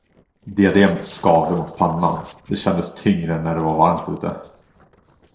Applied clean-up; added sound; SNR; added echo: neural separator model SepFormer DNS4.